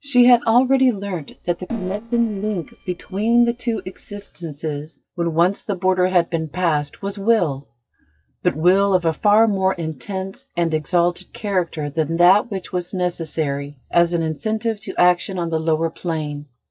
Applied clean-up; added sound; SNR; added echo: neural separator model SepFormer DNS4.